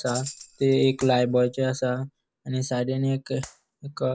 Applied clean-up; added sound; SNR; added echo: none; Tambourine + Clapping; 17 dB; none.